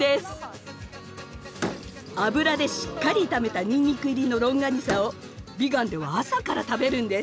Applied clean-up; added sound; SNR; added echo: none; Gasp + Slam; 12 dB; none.